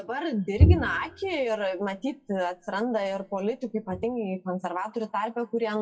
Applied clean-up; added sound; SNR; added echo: classical method WPE with log-MMSE.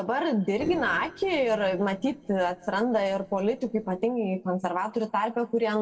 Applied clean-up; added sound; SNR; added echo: neural separator model SepFormer DNS4.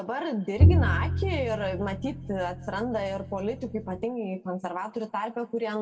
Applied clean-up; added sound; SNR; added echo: none; Bowed string instrument; -4 dB; reverberation time 2.3 s.